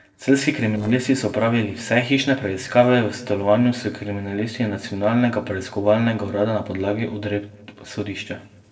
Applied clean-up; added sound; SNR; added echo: neural separator model SepFormer DNS4.